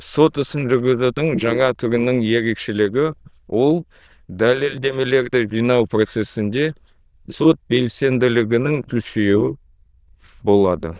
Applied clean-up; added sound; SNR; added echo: neural diffusion model UNIVERSE++.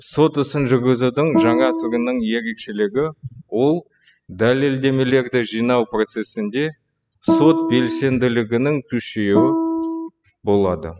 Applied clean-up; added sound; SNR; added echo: classical method spectral subtraction.